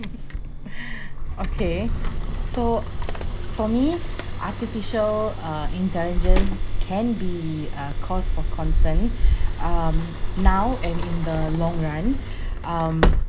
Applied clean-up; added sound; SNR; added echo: none; Sliding door; -5 dB; none.